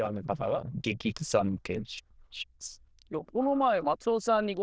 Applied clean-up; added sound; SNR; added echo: neural diffusion model UNIVERSE++.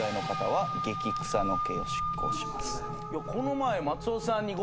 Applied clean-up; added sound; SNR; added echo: none; Crack; 14 dB; none.